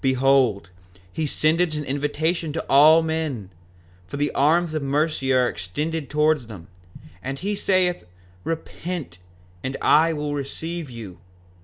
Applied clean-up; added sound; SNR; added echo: none; none; none; none.